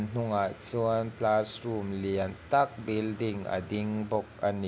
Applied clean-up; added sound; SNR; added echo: none; none; none; none.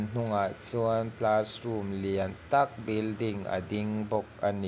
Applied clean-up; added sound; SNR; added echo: none; Bell / Doorbell; 19 dB; none.